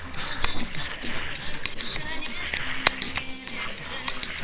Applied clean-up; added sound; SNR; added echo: neural separator model SepFormer WHAMR!.